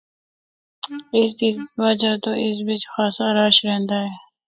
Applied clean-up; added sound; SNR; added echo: classical method spectral subtraction.